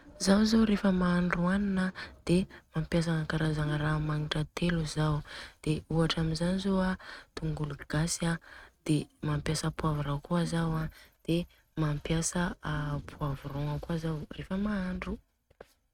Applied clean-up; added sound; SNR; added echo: neural mask model RNNoise.